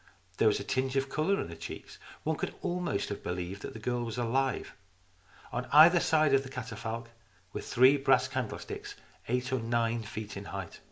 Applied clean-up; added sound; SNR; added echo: none; none; none; none.